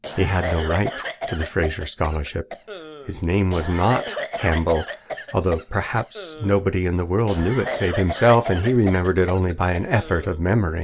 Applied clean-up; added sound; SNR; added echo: none; Cough; 11 dB; none.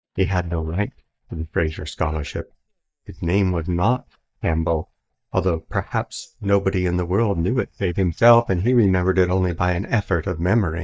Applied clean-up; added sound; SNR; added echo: neural mask model DeepFilterNet 3.